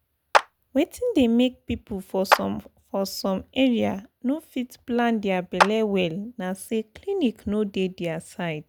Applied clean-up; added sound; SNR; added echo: none; Clapping; 2 dB; none.